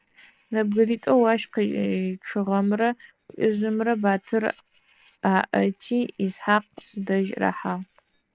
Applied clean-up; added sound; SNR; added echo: neural separator model SepFormer DNS4.